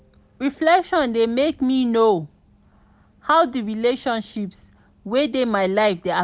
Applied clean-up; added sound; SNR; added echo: none; none; none; none.